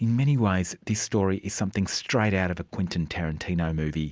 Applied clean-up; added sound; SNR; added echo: none; none; none; none.